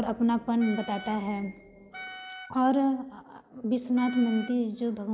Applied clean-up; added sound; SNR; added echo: none; Wind instrument, woodwind instrument; 16 dB; none.